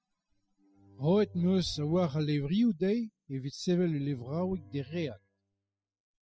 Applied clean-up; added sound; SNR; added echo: classical method spectral subtraction.